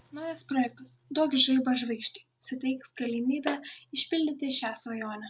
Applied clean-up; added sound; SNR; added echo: none; none; none; none.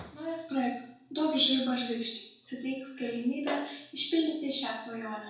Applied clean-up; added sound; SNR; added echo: none; none; none; reverberation time 0.7 s.